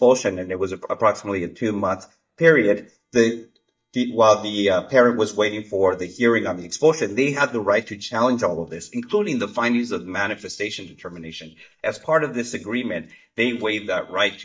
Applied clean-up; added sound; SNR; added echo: neural mask model DeepFilterNet 3.